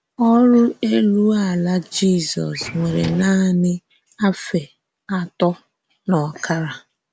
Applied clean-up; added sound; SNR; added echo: none; Drawer open or close; 15 dB; none.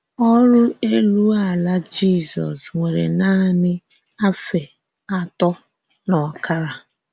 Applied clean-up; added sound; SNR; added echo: none; none; none; none.